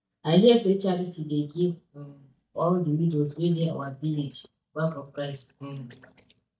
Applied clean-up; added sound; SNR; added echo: neural mask model DeepFilterNet 3.